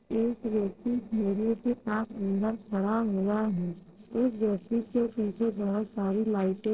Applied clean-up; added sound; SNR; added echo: neural separator model SepFormer DNS4.